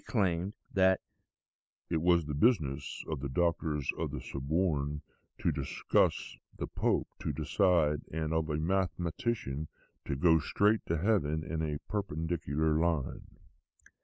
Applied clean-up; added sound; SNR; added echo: none; none; none; none.